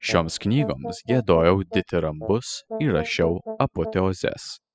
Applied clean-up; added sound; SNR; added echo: classical method spectral subtraction.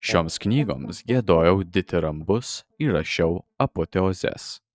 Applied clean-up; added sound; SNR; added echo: neural mask model DeepFilterNet 3.